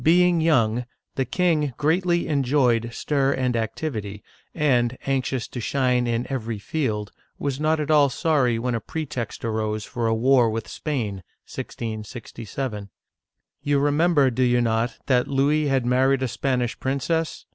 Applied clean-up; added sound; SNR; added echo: none; none; none; none.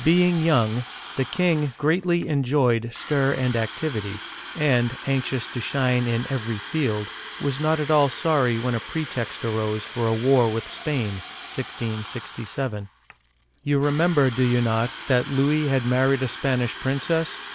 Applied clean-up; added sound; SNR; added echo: none; Fill (with liquid) / Water tap, faucet; 11 dB; none.